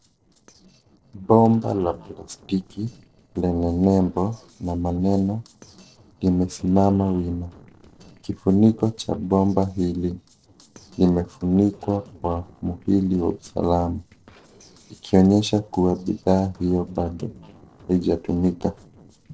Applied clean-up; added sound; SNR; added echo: neural separator model SepFormer DNS4.